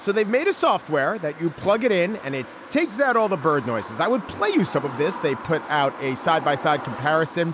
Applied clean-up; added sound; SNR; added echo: none; Bird vocalization, bird call, bird song; 14 dB; none.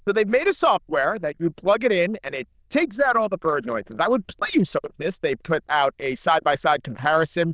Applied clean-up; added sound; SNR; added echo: neural diffusion model UNIVERSE++.